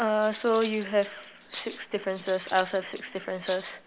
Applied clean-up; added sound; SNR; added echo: none; Cutlery, silverware; 17 dB; none.